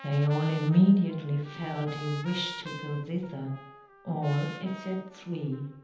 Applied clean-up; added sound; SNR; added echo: none; Trumpet; 16 dB; reverberation time 0.9 s.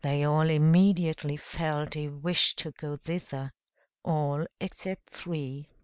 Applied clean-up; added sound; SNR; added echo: none; none; none; none.